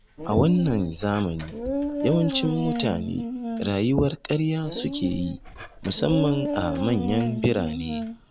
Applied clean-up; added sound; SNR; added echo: none; Dog; 6 dB; none.